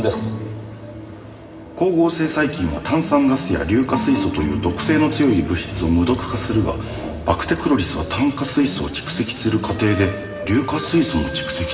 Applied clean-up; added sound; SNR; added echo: none; Alarm; 14 dB; reverberation time 2.0 s.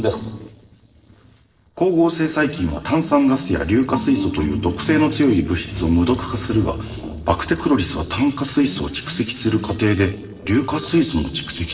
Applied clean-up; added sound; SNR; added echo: neural separator model SepFormer DNS4.